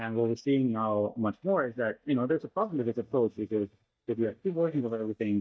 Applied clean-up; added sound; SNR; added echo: neural mask model DeepFilterNet 3.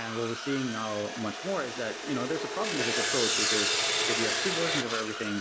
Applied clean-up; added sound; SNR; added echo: none; Sawing; -2 dB; none.